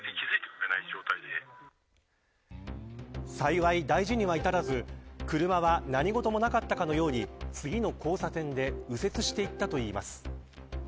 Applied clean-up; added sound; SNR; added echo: none; none; none; none.